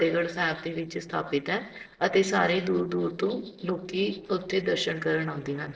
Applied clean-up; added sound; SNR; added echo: neural separator model SepFormer DNS4.